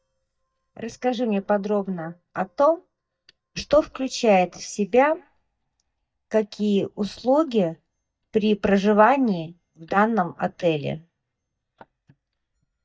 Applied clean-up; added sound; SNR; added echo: neural mask model DeepFilterNet 3.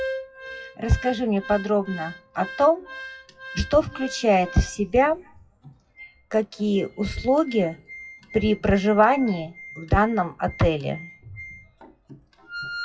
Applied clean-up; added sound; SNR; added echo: classical method WPE with log-MMSE.